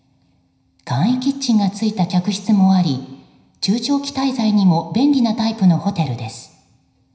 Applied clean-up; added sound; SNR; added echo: none; none; none; reverberation time 0.9 s.